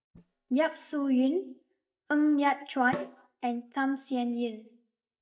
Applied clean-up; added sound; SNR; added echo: neural mask model DeepFilterNet 3.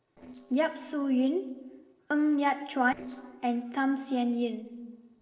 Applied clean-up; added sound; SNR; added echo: neural separator model SepFormer DNS4.